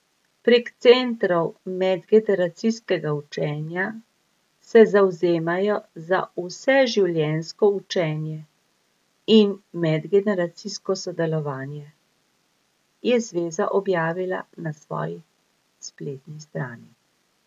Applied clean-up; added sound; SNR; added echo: none; none; none; none.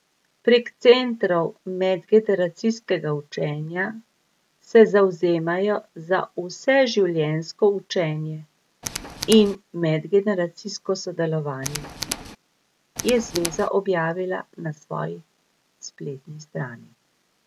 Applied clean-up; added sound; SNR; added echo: none; Tools; 9 dB; none.